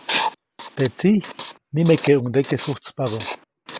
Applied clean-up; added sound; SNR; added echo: neural mask model Resemble Enhance denoiser.